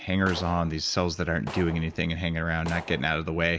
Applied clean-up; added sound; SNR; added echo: none; Gunshot, gunfire; 16 dB; none.